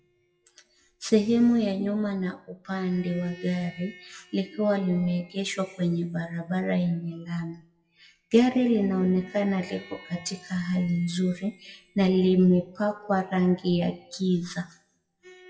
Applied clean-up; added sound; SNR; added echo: classical method WPE with log-MMSE.